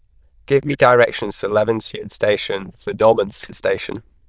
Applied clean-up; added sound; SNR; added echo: neural diffusion model UNIVERSE++.